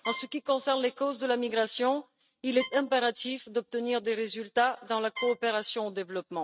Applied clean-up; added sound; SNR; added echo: neural mask model RNNoise.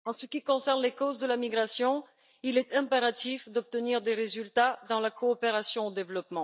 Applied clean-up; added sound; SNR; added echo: neural mask model DeepFilterNet 3.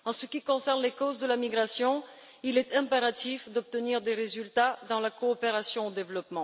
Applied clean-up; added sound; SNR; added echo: none; none; none; none.